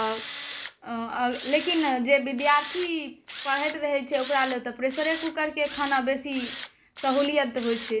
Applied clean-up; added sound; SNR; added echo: none; Tools; 11 dB; none.